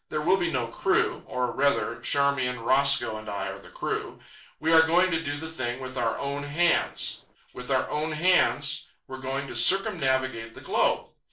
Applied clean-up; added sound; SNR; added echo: neural separator model SepFormer DNS4.